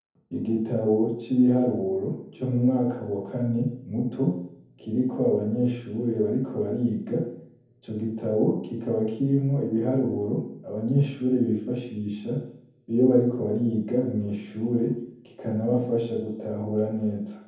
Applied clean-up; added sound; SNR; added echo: none; none; none; reverberation time 0.7 s.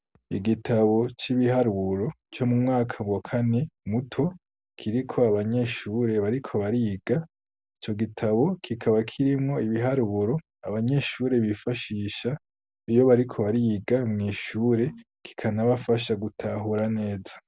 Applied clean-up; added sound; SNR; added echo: none; none; none; none.